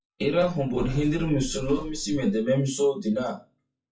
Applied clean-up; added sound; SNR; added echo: classical method WPE with log-MMSE.